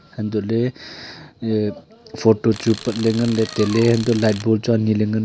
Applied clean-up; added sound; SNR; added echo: none; Tools; 15 dB; none.